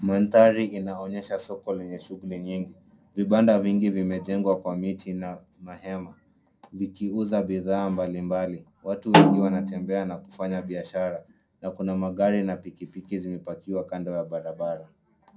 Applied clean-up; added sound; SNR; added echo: none; Snare drum; -4 dB; reverberation time 0.2 s.